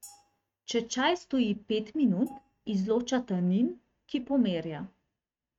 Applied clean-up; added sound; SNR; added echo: neural mask model RNNoise.